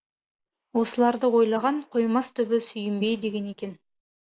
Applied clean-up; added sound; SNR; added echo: neural mask model Resemble Enhance denoiser.